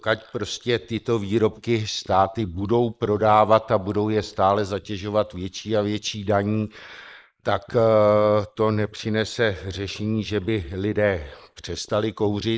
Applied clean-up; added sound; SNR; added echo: neural mask model Resemble Enhance denoiser.